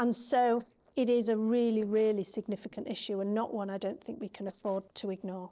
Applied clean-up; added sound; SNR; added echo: neural separator model SepFormer DNS4.